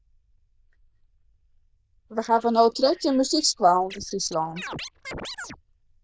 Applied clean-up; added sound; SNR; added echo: neural diffusion model UNIVERSE++.